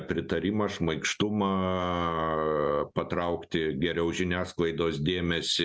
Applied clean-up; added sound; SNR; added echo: none; none; none; none.